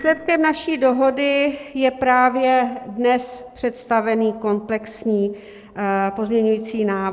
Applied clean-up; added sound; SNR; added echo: neural separator model SepFormer DNS4.